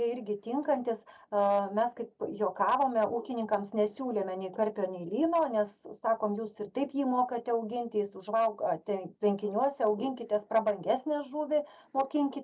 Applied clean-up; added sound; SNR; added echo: none; none; none; none.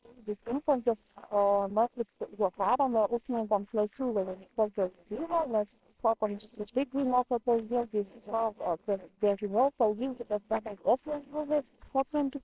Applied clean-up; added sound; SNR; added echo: neural separator model SepFormer WHAMR!.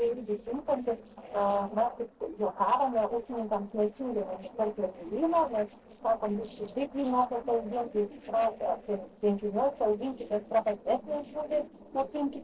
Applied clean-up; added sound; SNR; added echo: neural separator model SepFormer DNS4.